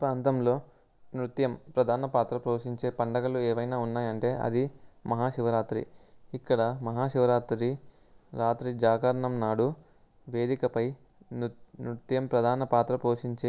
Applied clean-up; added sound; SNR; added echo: none; none; none; none.